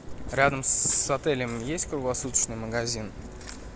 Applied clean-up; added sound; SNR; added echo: none; Thunder; 17 dB; none.